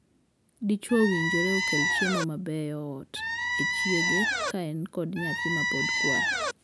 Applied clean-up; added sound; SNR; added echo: none; Squeak; -3 dB; none.